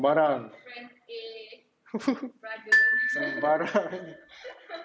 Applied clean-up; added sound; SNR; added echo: none; Glockenspiel; -3 dB; none.